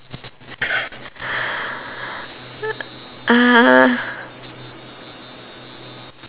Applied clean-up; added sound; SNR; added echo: none; none; none; none.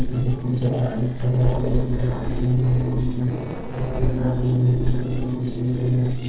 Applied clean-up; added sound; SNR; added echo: neural separator model SepFormer DNS4.